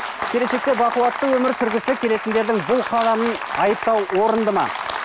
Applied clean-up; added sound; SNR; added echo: none; none; none; none.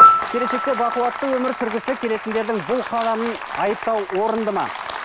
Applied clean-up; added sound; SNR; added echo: none; Piano; 0 dB; none.